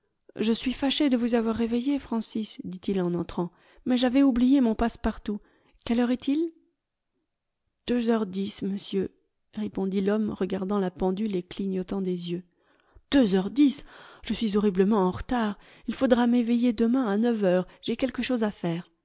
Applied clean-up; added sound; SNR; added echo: none; none; none; none.